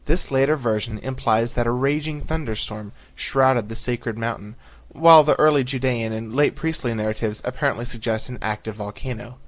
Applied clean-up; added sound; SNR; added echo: none; none; none; none.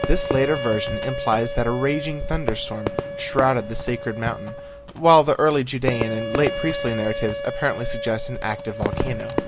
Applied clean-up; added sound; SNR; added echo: none; Fireworks + Wind instrument, woodwind instrument; 6 dB; none.